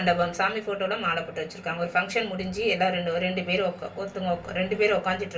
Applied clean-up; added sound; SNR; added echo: none; none; none; reverberation time 0.3 s.